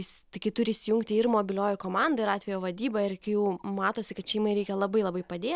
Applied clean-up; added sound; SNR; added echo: none; none; none; none.